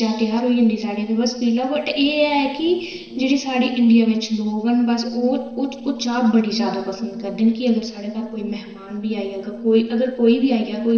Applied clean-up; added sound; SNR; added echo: neural separator model SepFormer DNS4.